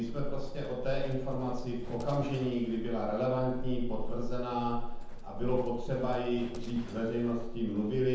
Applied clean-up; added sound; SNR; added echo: none; Livestock, farm animals, working animals; 3 dB; reverberation time 0.9 s.